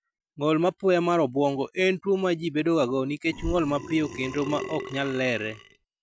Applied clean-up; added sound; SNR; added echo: none; Burping, eructation; 11 dB; none.